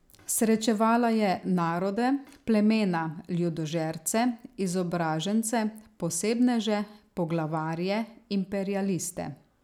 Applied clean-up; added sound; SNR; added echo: none; none; none; none.